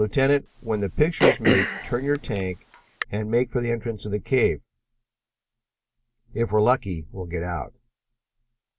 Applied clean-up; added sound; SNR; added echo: none; Cough; 0 dB; none.